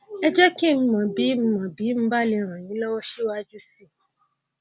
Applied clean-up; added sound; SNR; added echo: none; none; none; none.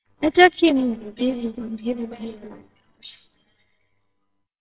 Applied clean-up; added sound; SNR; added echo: neural separator model SepFormer WHAMR!.